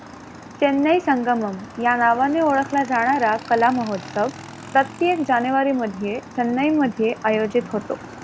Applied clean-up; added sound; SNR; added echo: none; Motorcycle / Engine; 17 dB; none.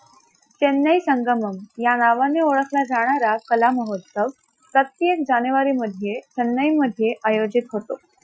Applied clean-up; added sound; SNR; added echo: classical method Wiener filter.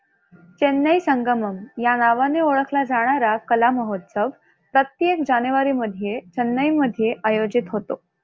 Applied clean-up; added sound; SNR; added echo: none; none; none; none.